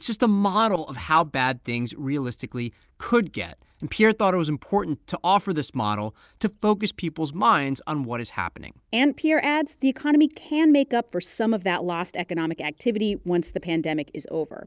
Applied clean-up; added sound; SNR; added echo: none; none; none; none.